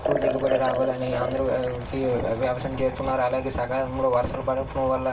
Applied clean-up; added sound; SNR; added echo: none; Liquid; 7 dB; reverberation time 0.2 s.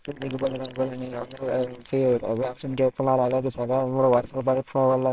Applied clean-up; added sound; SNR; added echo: neural separator model SepFormer WHAMR!.